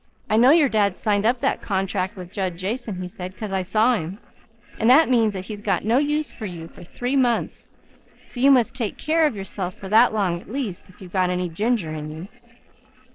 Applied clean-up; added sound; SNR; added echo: neural separator model SepFormer DNS4.